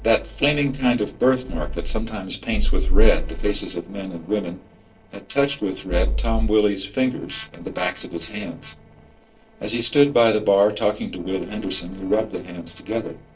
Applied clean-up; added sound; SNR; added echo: neural separator model SepFormer DNS4.